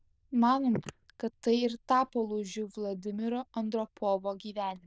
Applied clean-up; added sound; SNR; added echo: neural diffusion model UNIVERSE++.